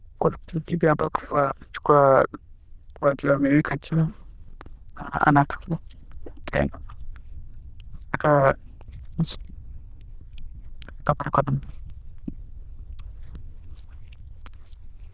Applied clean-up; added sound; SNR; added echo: neural diffusion model UNIVERSE++.